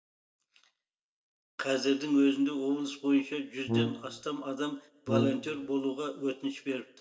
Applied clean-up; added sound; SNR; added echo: none; Brass instrument; 1 dB; reverberation time 1.1 s.